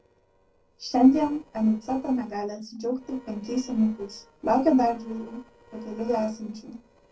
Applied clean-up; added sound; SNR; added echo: neural separator model SepFormer DNS4.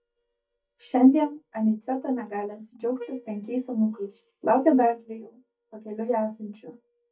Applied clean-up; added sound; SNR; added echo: neural mask model DeepFilterNet 3.